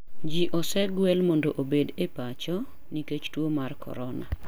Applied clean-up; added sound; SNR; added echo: none; none; none; none.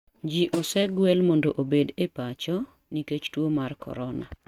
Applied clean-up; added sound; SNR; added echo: neural mask model RNNoise.